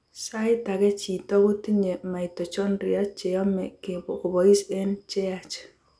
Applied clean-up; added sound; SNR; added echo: none; none; none; none.